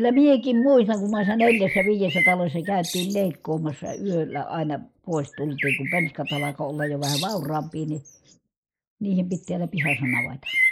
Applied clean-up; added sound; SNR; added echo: neural mask model Resemble Enhance denoiser.